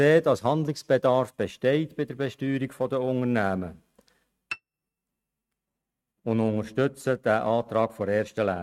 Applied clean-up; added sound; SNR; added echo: neural mask model RNNoise.